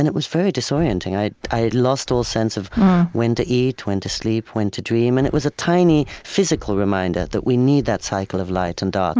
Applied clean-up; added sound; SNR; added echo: none; Breathing; 19 dB; none.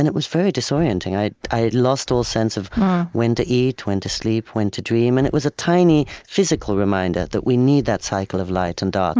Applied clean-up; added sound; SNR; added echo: neural mask model DeepFilterNet 3.